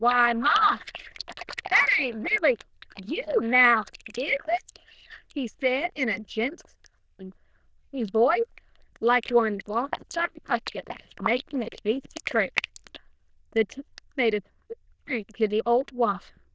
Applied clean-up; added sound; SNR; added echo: neural diffusion model UNIVERSE++.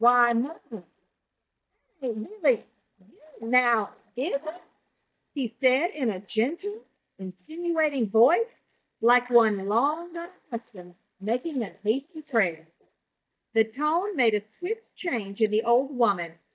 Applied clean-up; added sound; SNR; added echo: neural mask model DeepFilterNet 3.